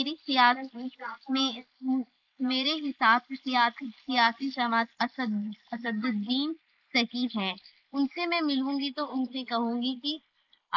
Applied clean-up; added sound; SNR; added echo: neural mask model Resemble Enhance denoiser.